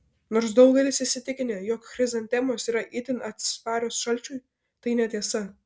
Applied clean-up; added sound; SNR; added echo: none; none; none; none.